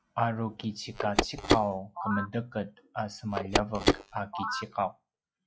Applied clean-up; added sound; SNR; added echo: classical method log-MMSE.